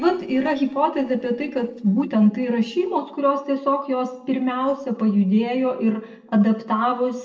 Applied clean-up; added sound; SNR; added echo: neural separator model SepFormer DNS4.